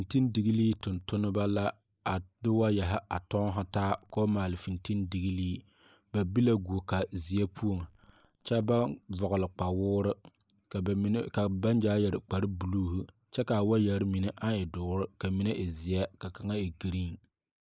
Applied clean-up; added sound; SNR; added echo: neural mask model Resemble Enhance denoiser.